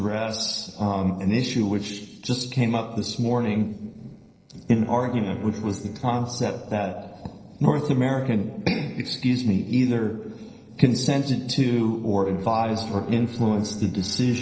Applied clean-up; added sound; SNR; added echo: neural separator model SepFormer DNS4.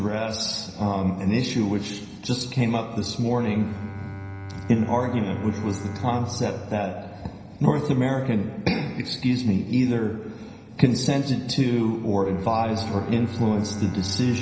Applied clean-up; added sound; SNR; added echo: none; Bowed string instrument; 14 dB; reverberation time 0.9 s.